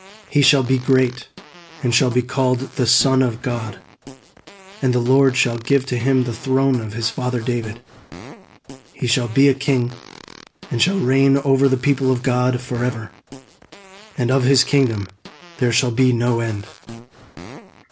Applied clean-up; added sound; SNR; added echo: none; Fart; 20 dB; none.